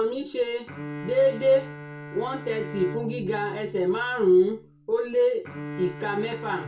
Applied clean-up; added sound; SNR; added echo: none; Bowed string instrument; 13 dB; reverberation time 0.2 s.